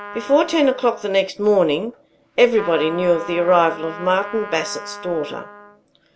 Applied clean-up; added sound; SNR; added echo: none; Trumpet; 15 dB; none.